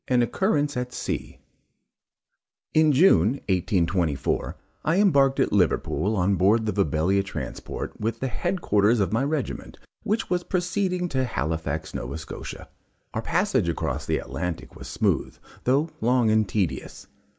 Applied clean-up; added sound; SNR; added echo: none; none; none; none.